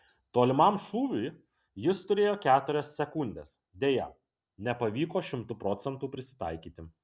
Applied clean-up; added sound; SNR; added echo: none; none; none; none.